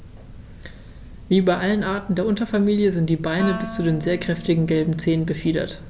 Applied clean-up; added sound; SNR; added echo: none; Wind instrument, woodwind instrument; 14 dB; none.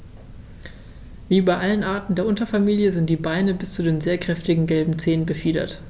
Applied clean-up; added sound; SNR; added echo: none; none; none; none.